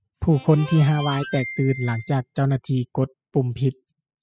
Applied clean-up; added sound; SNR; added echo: classical method spectral subtraction.